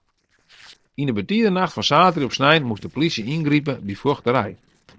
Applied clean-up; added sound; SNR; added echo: neural separator model SepFormer DNS4.